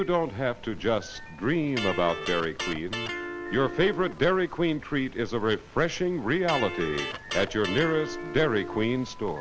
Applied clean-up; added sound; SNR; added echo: none; Electric guitar; 8 dB; none.